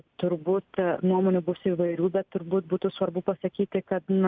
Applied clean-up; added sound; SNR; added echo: none; none; none; none.